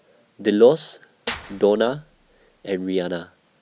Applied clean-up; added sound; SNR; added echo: none; Clapping / Drum kit; 15 dB; none.